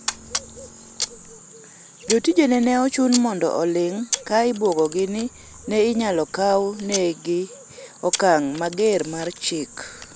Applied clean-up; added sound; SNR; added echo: none; Camera; 12 dB; none.